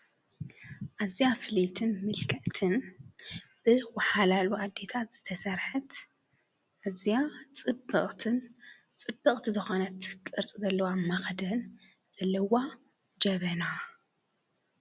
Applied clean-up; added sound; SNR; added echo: none; none; none; none.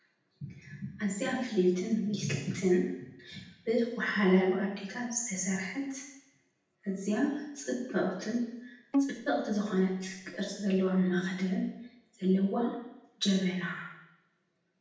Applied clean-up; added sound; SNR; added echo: none; Bowed string instrument; 5 dB; reverberation time 0.8 s.